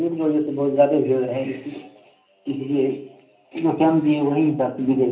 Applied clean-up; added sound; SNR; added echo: none; none; none; reverberation time 0.5 s.